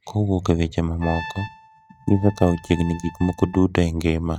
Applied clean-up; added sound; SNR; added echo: neural mask model RNNoise.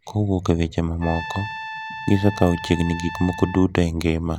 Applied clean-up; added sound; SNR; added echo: none; Trumpet; 12 dB; none.